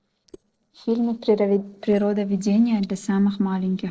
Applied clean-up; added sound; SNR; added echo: neural separator model SepFormer DNS4.